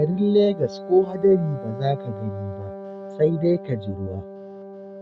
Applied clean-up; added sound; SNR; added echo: none; Wind instrument, woodwind instrument; 13 dB; none.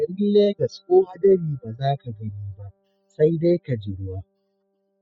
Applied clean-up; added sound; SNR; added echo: classical method spectral subtraction.